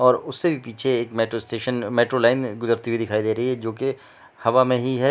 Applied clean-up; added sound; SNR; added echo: none; none; none; none.